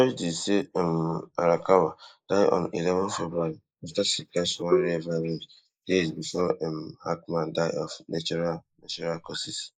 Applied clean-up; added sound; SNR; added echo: neural mask model Resemble Enhance denoiser.